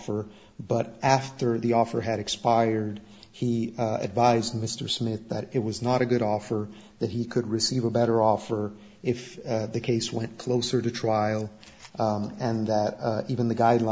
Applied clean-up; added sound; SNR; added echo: none; none; none; none.